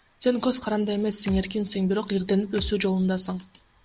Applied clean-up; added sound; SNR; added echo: none; Thump, thud; 15 dB; none.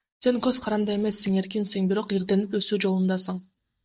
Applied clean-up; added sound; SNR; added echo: neural mask model DeepFilterNet 3.